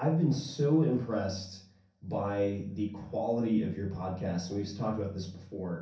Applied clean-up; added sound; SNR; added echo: none; none; none; reverberation time 0.6 s.